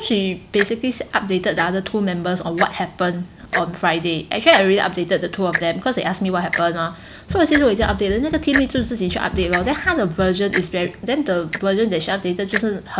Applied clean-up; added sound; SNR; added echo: none; Run + Tick-tock; 10 dB; none.